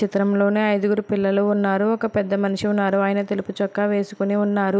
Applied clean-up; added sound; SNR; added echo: none; none; none; none.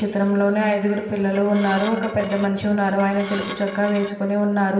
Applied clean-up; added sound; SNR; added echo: none; Dishes, pots, and pans / Glass; 14 dB; reverberation time 2.4 s.